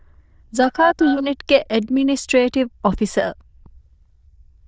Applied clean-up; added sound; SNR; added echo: neural diffusion model UNIVERSE++.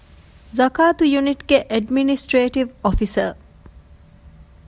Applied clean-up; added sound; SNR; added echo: none; none; none; none.